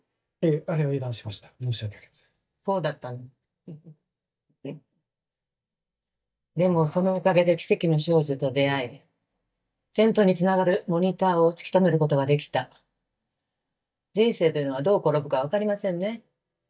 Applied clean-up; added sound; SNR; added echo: neural mask model DeepFilterNet 3.